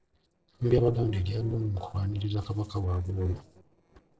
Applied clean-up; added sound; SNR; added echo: neural separator model SepFormer DNS4.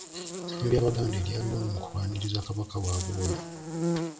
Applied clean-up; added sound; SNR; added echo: none; Buzz; 6 dB; reverberation time 0.4 s.